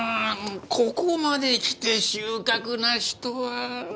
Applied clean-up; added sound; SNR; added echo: none; none; none; none.